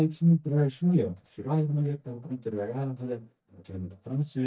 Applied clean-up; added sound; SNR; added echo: neural mask model DeepFilterNet 3.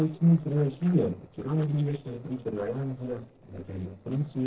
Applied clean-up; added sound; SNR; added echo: neural separator model SepFormer DNS4.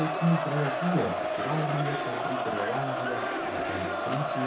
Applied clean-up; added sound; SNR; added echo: none; Crowd; -1 dB; reverberation time 0.3 s.